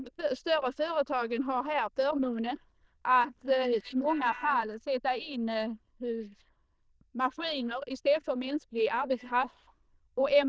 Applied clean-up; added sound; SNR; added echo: neural diffusion model UNIVERSE++.